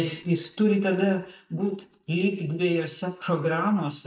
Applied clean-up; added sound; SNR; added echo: neural mask model DeepFilterNet 3.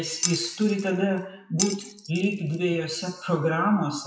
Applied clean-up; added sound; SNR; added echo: classical method WPE with log-MMSE.